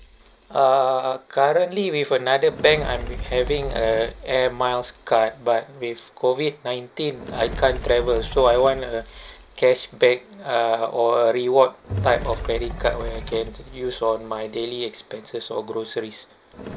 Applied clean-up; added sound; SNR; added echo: none; Bowed string instrument + Fire; 13 dB; none.